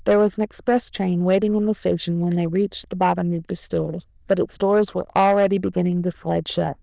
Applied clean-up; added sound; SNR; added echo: neural diffusion model UNIVERSE++.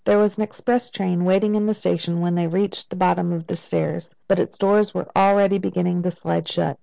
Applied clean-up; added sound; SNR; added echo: none; none; none; none.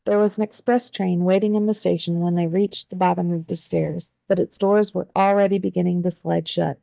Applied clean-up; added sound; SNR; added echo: neural mask model DeepFilterNet 3.